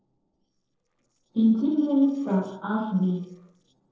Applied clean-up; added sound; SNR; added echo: neural separator model SepFormer DNS4.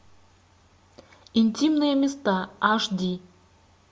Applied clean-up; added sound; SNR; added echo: none; none; none; none.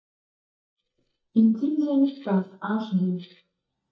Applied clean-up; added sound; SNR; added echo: neural mask model DeepFilterNet 3.